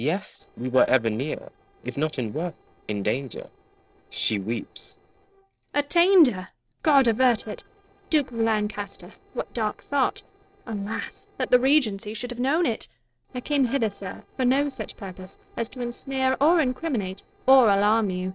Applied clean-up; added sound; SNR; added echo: neural separator model SepFormer DNS4.